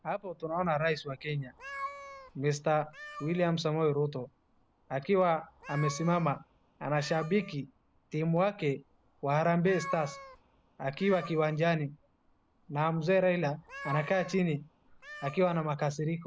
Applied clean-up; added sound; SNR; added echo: none; Meow; 16 dB; none.